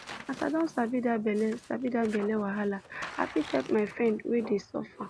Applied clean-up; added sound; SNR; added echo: none; Tearing; 17 dB; none.